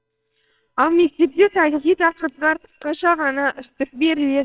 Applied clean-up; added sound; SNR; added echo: neural separator model SepFormer WHAMR!.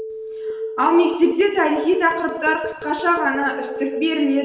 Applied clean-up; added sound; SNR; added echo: none; Telephone; 10 dB; reverberation time 1.0 s.